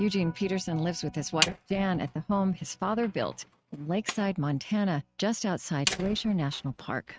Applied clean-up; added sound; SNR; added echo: neural mask model RNNoise.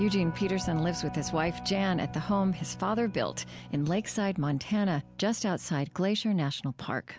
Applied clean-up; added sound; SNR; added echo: none; none; none; none.